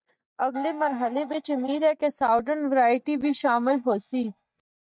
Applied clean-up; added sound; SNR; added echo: neural mask model DeepFilterNet 3.